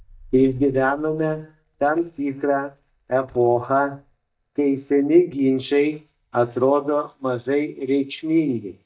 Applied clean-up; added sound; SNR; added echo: neural mask model DeepFilterNet 3.